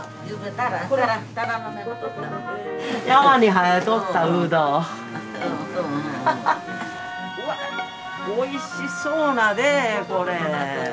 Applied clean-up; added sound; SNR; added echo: none; Bowed string instrument + Wind instrument, woodwind instrument; 17 dB; none.